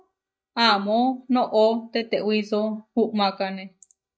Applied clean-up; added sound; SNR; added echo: neural mask model DeepFilterNet 3.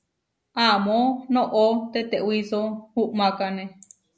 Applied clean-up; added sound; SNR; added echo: none; none; none; none.